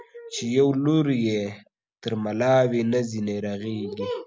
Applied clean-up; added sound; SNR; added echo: none; none; none; none.